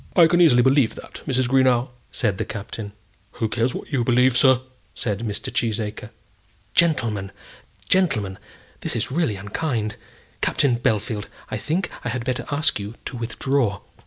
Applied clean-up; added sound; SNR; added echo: none; none; none; none.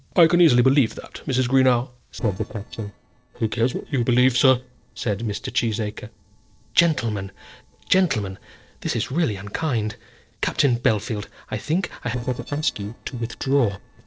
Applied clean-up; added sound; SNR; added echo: neural separator model SepFormer DNS4.